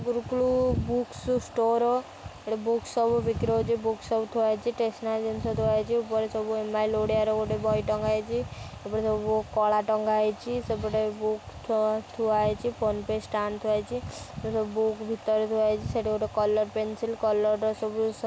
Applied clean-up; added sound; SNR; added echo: none; none; none; none.